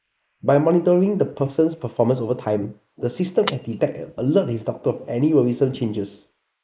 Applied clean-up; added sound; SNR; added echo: neural mask model Resemble Enhance denoiser.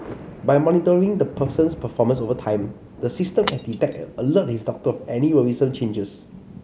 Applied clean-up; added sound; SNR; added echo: none; Shatter + Thunder; 16 dB; none.